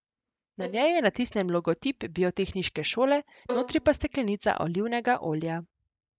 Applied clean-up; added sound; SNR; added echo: neural mask model DeepFilterNet 3.